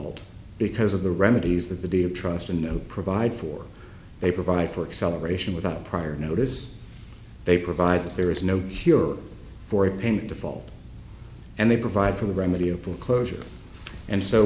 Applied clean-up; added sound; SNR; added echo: none; none; none; none.